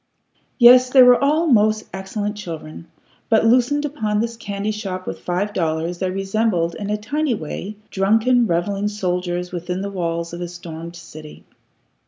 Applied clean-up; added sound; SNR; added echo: none; none; none; none.